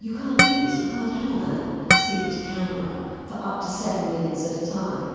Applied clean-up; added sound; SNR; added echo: none; Harp; -2 dB; reverberation time 2.1 s.